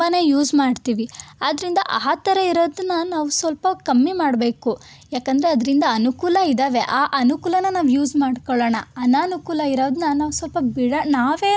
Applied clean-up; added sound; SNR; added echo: none; none; none; none.